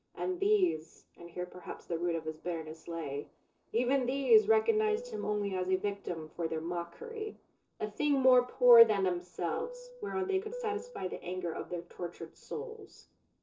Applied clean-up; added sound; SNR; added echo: neural separator model SepFormer DNS4.